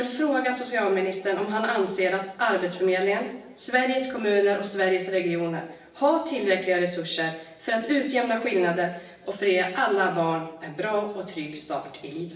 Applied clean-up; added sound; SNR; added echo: none; none; none; reverberation time 0.8 s.